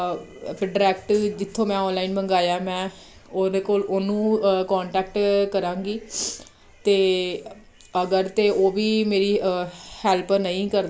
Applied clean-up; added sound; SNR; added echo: none; none; none; none.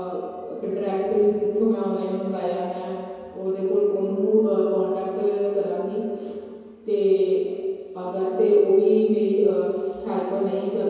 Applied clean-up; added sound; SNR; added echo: none; none; none; reverberation time 2.2 s.